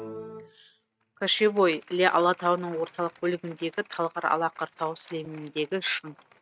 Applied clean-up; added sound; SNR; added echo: neural mask model RNNoise.